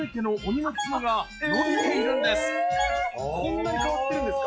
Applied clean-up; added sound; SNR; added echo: classical method log-MMSE.